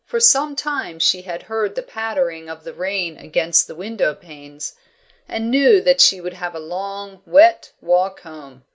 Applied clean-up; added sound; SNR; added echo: none; none; none; none.